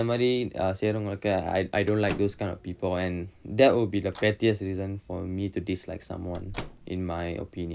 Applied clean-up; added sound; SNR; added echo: none; Microwave oven; 20 dB; none.